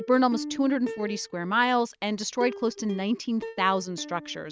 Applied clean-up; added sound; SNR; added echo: neural mask model RNNoise.